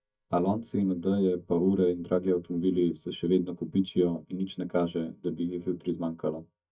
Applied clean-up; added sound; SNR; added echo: neural mask model DeepFilterNet 3.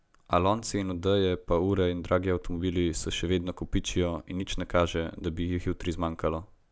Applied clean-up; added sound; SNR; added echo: none; none; none; none.